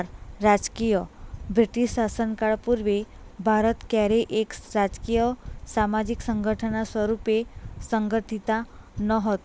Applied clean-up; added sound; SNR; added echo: none; none; none; none.